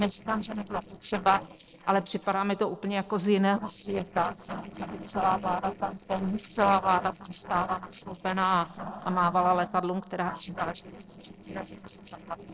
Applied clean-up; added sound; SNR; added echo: neural separator model SepFormer DNS4.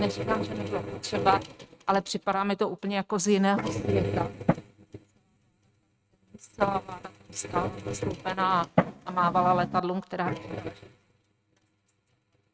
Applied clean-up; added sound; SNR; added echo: neural mask model RNNoise.